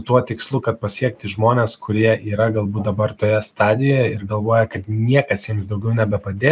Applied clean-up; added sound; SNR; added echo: none; none; none; none.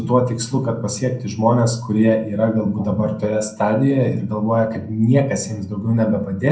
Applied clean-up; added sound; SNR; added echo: none; none; none; reverberation time 0.5 s.